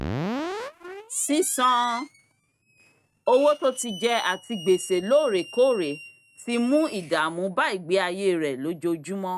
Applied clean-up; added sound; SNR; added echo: neural mask model RNNoise.